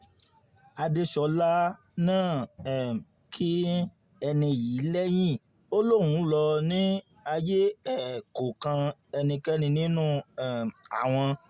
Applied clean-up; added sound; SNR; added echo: none; none; none; none.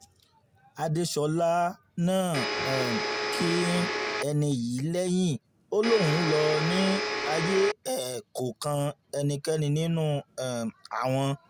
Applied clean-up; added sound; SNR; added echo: none; Domestic sounds, home sounds; 2 dB; none.